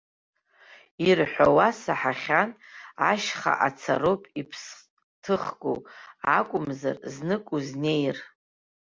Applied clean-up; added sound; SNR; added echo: none; none; none; none.